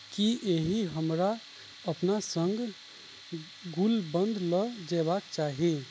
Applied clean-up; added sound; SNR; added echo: none; Tools; 19 dB; none.